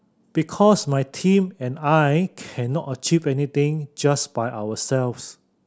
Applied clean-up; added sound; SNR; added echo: none; none; none; none.